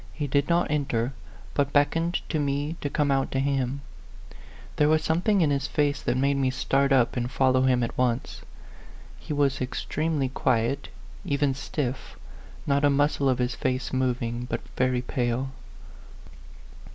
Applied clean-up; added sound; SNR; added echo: none; none; none; none.